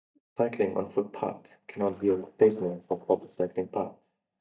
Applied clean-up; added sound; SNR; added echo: neural mask model DeepFilterNet 3.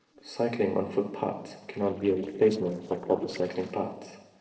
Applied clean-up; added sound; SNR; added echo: neural separator model SepFormer DNS4.